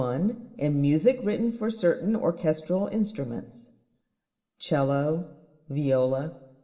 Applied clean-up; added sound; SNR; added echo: none; none; none; reverberation time 0.9 s.